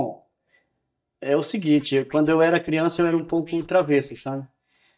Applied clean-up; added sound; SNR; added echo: neural mask model DeepFilterNet 3.